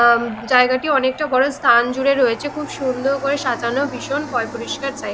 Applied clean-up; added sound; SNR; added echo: none; Aircraft; 15 dB; none.